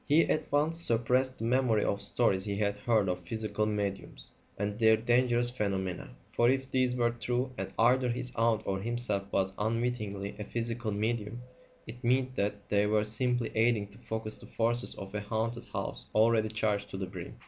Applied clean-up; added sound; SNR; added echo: none; none; none; none.